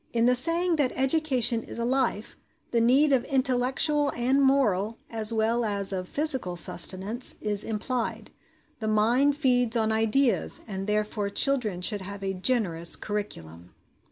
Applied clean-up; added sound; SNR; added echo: none; none; none; none.